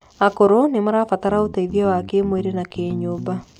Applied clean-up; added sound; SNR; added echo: none; Guitar; 13 dB; none.